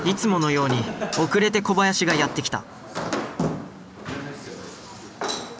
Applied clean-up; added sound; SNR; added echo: none; none; none; none.